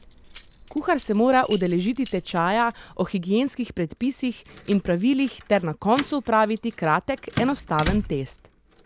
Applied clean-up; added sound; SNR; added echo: none; Keys jangling; 14 dB; none.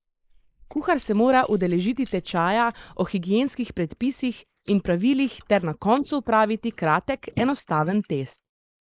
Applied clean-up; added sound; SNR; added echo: neural mask model Resemble Enhance denoiser.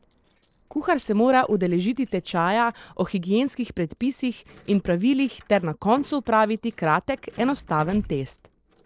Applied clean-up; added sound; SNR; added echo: neural separator model SepFormer DNS4.